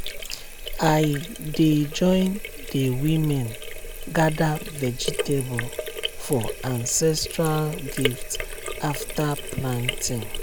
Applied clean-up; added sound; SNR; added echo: none; Sink (filling or washing); 7 dB; none.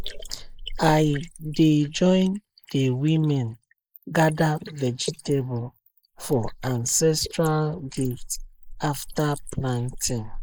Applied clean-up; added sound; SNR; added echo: neural mask model Resemble Enhance denoiser.